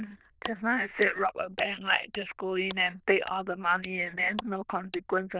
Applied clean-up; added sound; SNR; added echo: neural diffusion model UNIVERSE++.